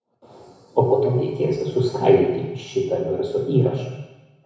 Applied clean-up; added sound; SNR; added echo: none; none; none; reverberation time 1.0 s.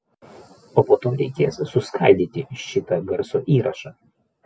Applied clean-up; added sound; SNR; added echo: none; none; none; none.